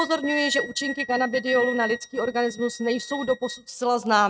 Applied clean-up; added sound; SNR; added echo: neural mask model RNNoise.